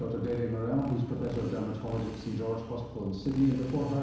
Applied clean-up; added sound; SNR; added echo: none; Motorcycle; 13 dB; reverberation time 1.0 s.